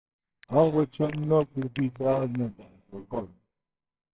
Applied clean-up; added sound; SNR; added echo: neural separator model SepFormer WHAMR!.